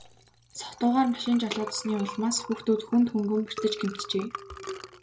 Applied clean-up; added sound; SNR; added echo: none; Liquid; 14 dB; none.